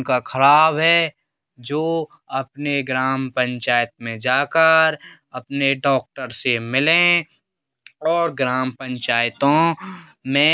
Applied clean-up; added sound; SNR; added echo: none; none; none; none.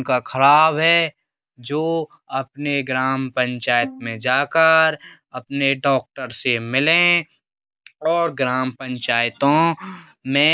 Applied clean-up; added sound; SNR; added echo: neural mask model DeepFilterNet 3.